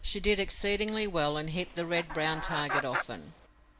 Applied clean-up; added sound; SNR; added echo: none; Chicken, rooster; 7 dB; none.